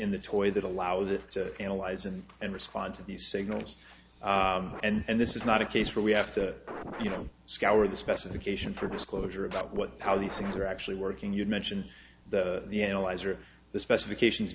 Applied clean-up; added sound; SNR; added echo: none; Scratching (performance technique); 10 dB; none.